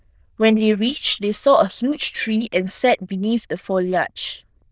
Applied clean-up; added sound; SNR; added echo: neural diffusion model UNIVERSE++.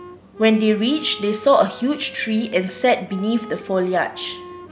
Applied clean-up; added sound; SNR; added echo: none; Wind instrument, woodwind instrument; 19 dB; none.